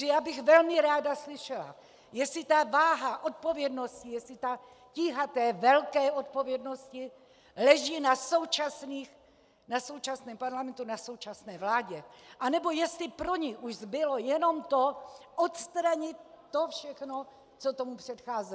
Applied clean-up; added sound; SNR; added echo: none; none; none; none.